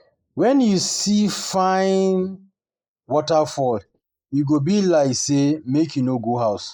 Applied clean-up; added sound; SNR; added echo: neural mask model Resemble Enhance denoiser.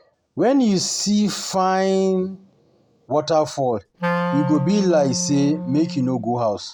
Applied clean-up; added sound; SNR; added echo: none; Wind instrument, woodwind instrument; 7 dB; none.